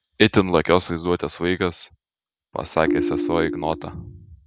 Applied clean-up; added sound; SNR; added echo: none; Ringtone; 3 dB; none.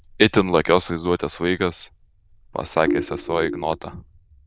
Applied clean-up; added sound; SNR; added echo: neural diffusion model UNIVERSE++.